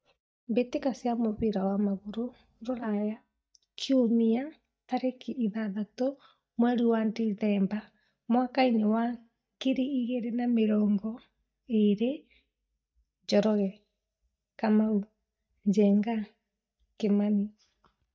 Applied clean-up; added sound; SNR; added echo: neural mask model DeepFilterNet 3.